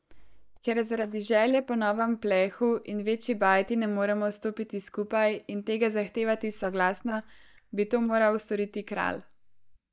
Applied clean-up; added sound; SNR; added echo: neural mask model DeepFilterNet 3.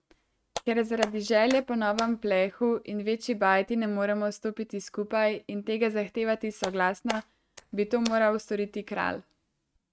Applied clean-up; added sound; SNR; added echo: neural mask model RNNoise.